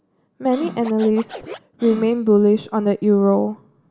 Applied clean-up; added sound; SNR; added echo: none; Scratching (performance technique); 17 dB; none.